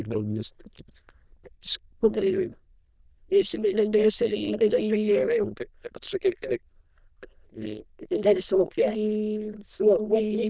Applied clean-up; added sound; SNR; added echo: neural diffusion model UNIVERSE++.